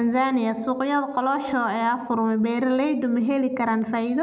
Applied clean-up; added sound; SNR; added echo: none; none; none; none.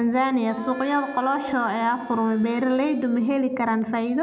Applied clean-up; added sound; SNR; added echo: none; Harmonica; 19 dB; none.